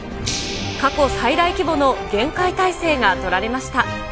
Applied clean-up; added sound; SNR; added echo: none; Camera; 17 dB; none.